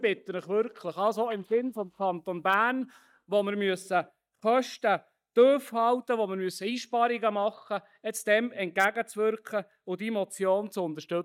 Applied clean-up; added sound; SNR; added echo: neural mask model DeepFilterNet 3.